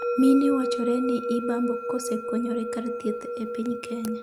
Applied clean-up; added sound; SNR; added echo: none; Musical instrument; 4 dB; none.